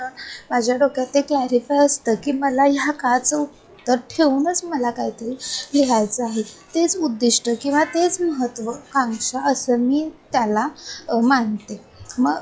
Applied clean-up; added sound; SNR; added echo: classical method log-MMSE.